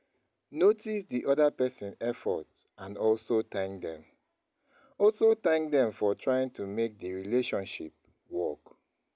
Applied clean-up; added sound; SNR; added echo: none; none; none; none.